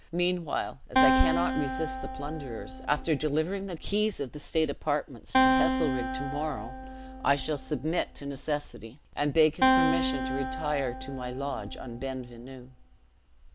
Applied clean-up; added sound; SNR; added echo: none; Acoustic guitar; 0 dB; none.